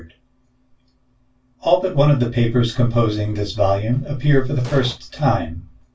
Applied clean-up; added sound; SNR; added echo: none; Explosion; 14 dB; reverberation time 0.1 s.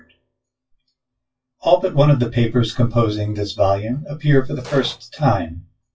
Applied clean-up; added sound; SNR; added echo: classical method WPE with log-MMSE.